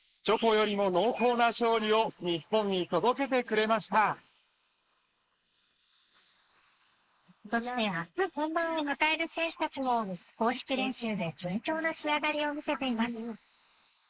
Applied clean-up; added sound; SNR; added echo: neural mask model Resemble Enhance denoiser.